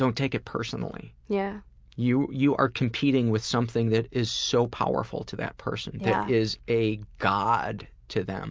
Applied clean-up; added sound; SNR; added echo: none; none; none; none.